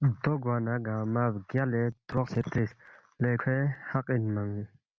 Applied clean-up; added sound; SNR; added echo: none; none; none; none.